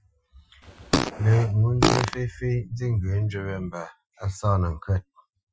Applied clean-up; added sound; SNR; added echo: classical method Wiener filter.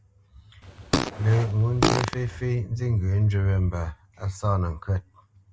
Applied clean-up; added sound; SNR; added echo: none; Fart; 2 dB; none.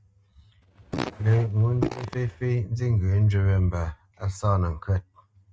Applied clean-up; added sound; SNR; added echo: neural mask model RNNoise.